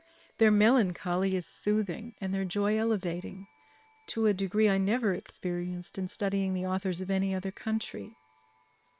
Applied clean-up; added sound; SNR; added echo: neural separator model SepFormer WHAM!.